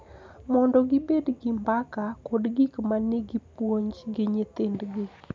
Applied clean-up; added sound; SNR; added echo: none; none; none; none.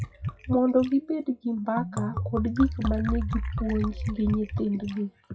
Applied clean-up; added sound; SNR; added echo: classical method WPE with log-MMSE.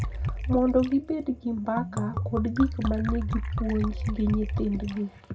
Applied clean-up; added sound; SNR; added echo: none; Liquid; 4 dB; reverberation time 0.2 s.